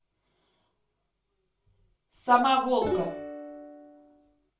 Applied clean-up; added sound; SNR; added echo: none; Plucked string instrument; 5 dB; reverberation time 0.3 s.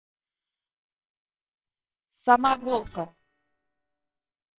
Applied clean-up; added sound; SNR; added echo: neural separator model SepFormer WHAMR!.